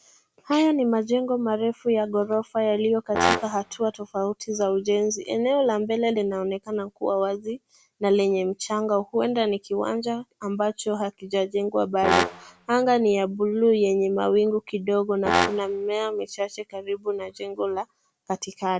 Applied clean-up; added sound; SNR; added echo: none; Brass instrument; 2 dB; none.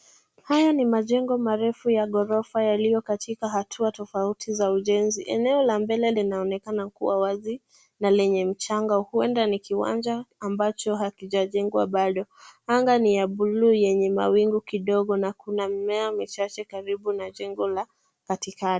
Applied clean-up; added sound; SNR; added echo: none; none; none; none.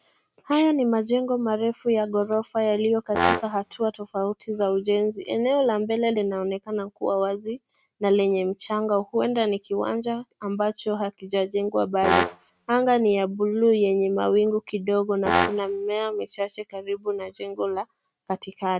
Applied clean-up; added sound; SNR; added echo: neural mask model RNNoise.